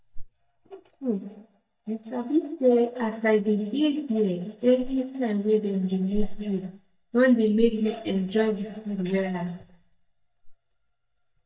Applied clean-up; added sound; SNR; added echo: neural mask model DeepFilterNet 3.